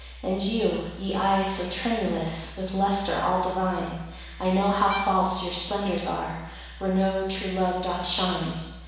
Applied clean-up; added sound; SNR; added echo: none; Bowed string instrument; 13 dB; reverberation time 1.1 s.